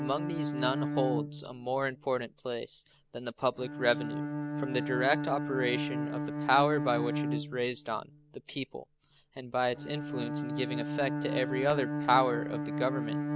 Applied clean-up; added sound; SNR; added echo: none; Bowed string instrument; 3 dB; none.